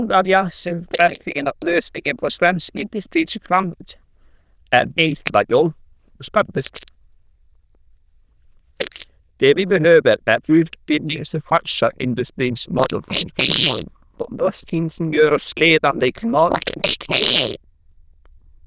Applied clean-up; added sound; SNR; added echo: neural diffusion model UNIVERSE++.